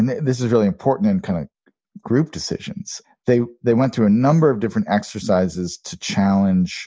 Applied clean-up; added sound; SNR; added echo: none; none; none; none.